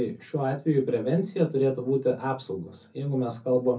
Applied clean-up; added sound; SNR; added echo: none; none; none; reverberation time 0.3 s.